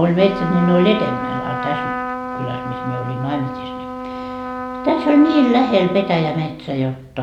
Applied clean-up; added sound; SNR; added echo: none; Trumpet; 8 dB; none.